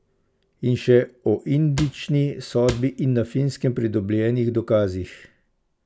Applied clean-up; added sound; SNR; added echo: none; Cupboard open or close / Drawer open or close; 15 dB; none.